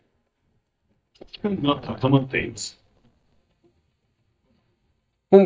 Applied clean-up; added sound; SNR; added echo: neural mask model DeepFilterNet 3.